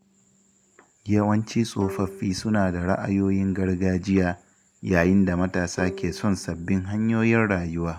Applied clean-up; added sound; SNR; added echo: none; Bowed string instrument; 20 dB; none.